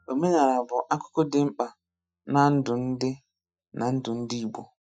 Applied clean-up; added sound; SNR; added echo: classical method Wiener filter.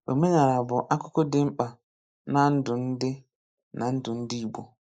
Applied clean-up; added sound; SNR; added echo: neural mask model Resemble Enhance denoiser.